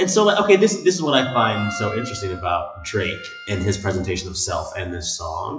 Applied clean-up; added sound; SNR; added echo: classical method WPE with log-MMSE.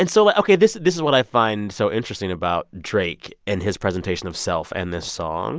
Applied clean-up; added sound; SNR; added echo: none; none; none; none.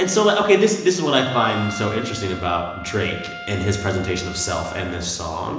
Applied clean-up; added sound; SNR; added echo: none; Trumpet; 15 dB; reverberation time 1.0 s.